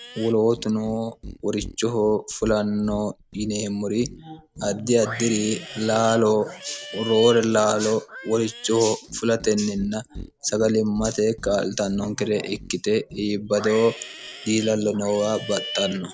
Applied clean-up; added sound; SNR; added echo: none; Livestock, farm animals, working animals; 15 dB; none.